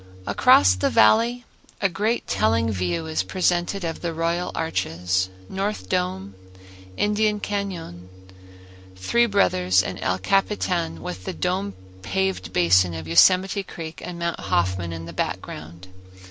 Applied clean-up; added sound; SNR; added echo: none; Organ; 12 dB; none.